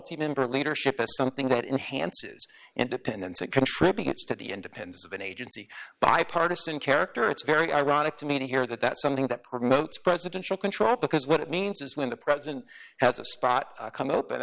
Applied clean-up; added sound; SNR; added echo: none; none; none; none.